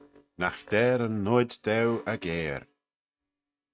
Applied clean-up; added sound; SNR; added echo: neural mask model RNNoise.